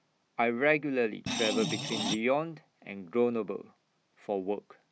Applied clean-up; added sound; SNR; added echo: none; Screech; 2 dB; none.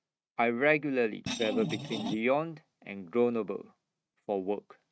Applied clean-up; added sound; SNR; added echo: neural mask model RNNoise.